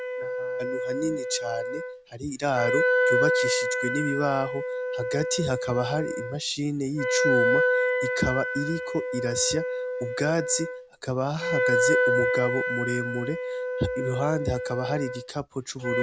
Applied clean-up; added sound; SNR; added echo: none; Wind instrument, woodwind instrument; -2 dB; none.